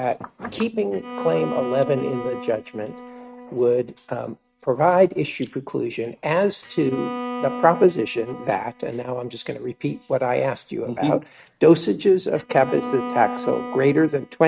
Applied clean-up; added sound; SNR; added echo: neural mask model RNNoise.